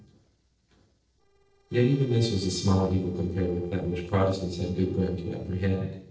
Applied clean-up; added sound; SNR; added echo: neural separator model SepFormer DNS4.